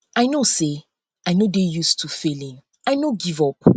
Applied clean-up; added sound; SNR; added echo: none; none; none; none.